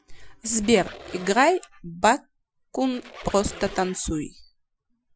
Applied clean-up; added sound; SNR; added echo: classical method Wiener filter.